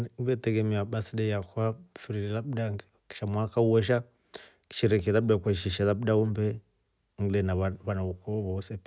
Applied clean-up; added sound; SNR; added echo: none; none; none; none.